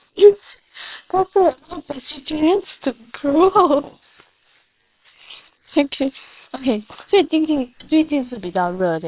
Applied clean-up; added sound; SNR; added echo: neural separator model SepFormer WHAM!.